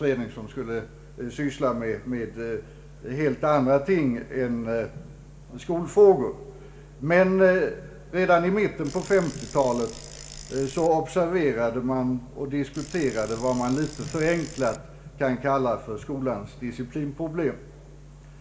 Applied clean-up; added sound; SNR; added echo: none; Bicycle; 17 dB; reverberation time 1.8 s.